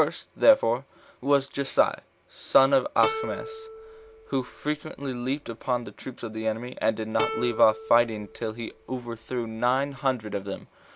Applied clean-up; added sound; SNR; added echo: none; Plucked string instrument; 10 dB; none.